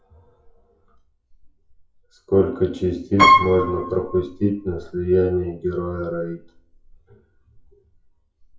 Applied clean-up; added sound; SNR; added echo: classical method WPE with log-MMSE.